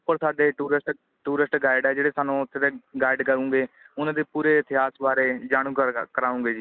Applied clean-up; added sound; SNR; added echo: none; none; none; none.